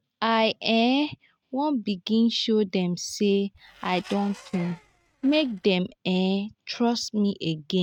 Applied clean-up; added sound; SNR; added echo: neural mask model RNNoise.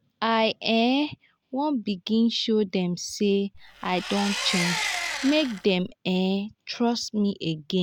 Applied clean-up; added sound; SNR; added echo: none; Engine; 6 dB; none.